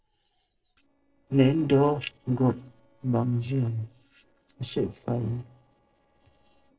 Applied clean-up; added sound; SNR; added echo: neural separator model SepFormer DNS4.